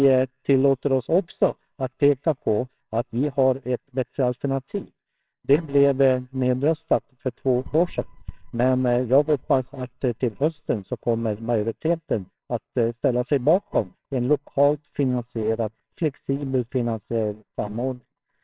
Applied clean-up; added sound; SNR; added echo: neural separator model SepFormer WHAMR!.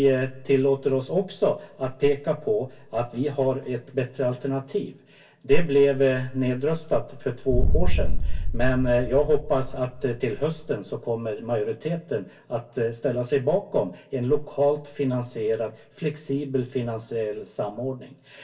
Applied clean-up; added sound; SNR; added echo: none; Boom; -4 dB; reverberation time 0.2 s.